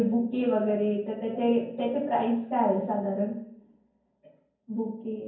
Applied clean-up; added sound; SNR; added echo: none; none; none; reverberation time 0.9 s.